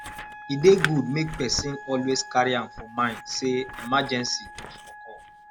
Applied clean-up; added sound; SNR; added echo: none; Scissors + Wind instrument, woodwind instrument; 12 dB; none.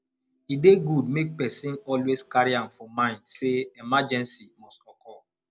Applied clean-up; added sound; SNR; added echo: none; none; none; none.